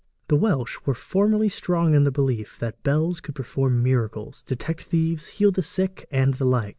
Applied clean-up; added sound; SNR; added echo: none; none; none; none.